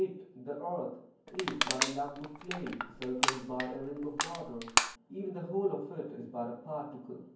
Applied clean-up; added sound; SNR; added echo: none; Crushing; -3 dB; reverberation time 0.9 s.